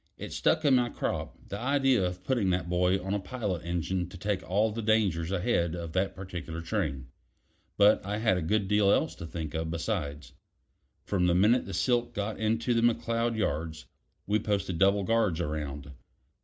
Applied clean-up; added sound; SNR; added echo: none; none; none; none.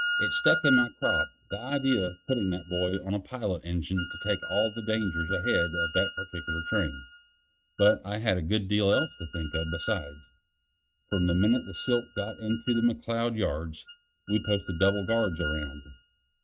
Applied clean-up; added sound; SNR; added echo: neural mask model RNNoise.